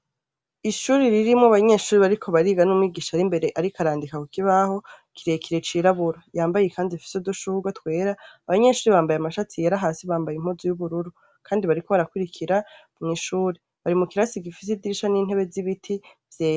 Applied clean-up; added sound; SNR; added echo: none; none; none; none.